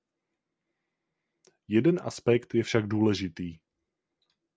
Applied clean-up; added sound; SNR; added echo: none; none; none; none.